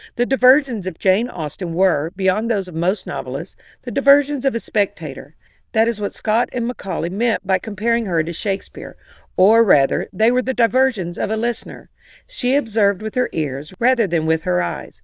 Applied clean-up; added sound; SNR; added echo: neural diffusion model UNIVERSE++.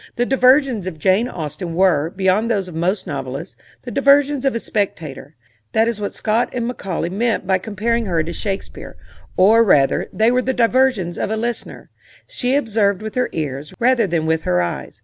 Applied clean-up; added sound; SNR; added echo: none; Boom; 10 dB; none.